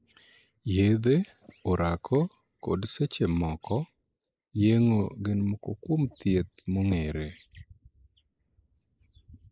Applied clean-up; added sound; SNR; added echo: neural mask model Resemble Enhance denoiser.